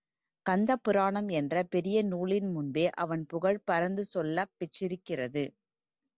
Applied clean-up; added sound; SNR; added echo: none; none; none; none.